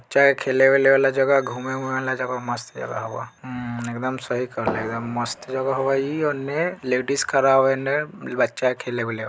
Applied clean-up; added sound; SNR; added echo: none; Fireworks; 9 dB; none.